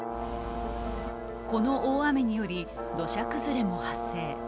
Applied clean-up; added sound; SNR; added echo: none; Brass instrument; 6 dB; none.